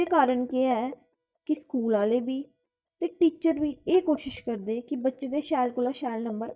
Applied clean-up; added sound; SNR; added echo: neural mask model DeepFilterNet 3.